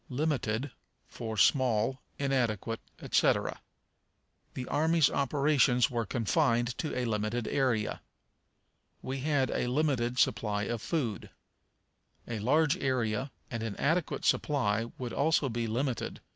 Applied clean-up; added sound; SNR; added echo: none; none; none; none.